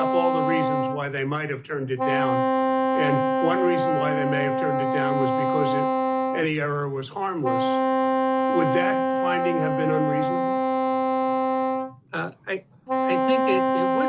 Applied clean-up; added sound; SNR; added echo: none; Wind instrument, woodwind instrument; -5 dB; none.